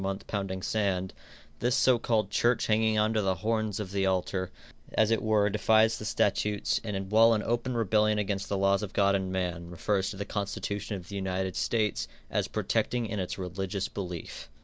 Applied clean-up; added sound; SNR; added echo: none; none; none; none.